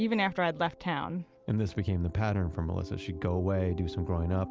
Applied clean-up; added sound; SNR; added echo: none; none; none; none.